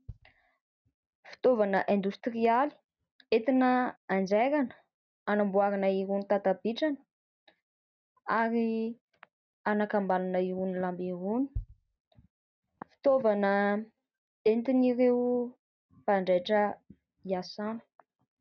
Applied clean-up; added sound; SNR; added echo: neural mask model RNNoise.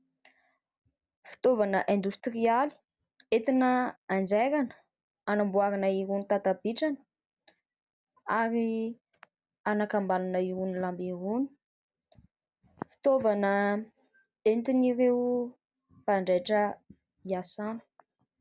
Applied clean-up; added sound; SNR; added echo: none; none; none; none.